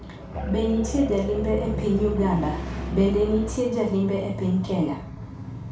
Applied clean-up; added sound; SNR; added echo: none; Musical instrument; 7 dB; reverberation time 0.3 s.